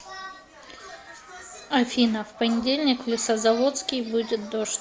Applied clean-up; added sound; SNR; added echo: none; none; none; none.